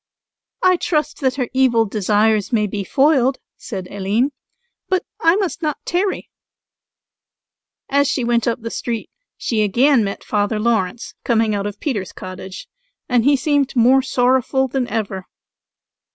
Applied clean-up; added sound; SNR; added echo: none; none; none; none.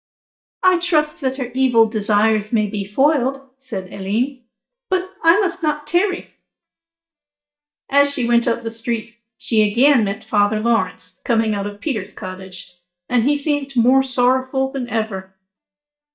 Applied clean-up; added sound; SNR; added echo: neural mask model DeepFilterNet 3.